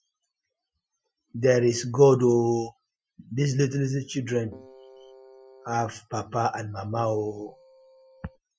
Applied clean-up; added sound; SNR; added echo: classical method Wiener filter.